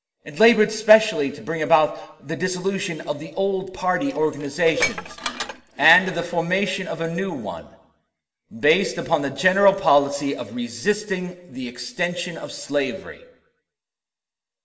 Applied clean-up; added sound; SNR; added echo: none; Dishes, pots, and pans; 10 dB; reverberation time 1.0 s.